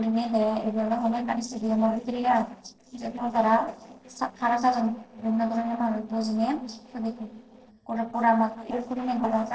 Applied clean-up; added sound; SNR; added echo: neural separator model SepFormer DNS4.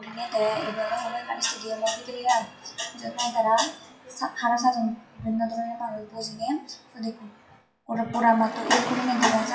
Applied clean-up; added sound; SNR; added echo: classical method WPE with log-MMSE.